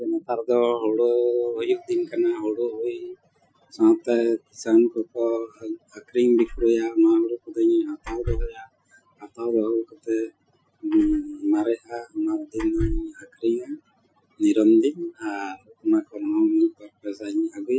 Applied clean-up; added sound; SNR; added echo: classical method Wiener filter.